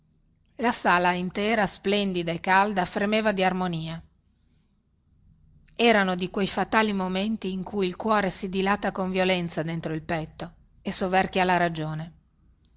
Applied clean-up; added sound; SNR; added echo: none; none; none; none.